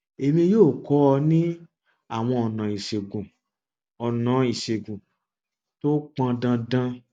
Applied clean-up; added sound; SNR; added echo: none; none; none; none.